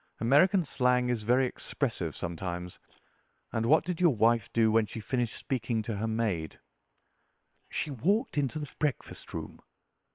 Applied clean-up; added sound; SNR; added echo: neural separator model SepFormer WHAM!.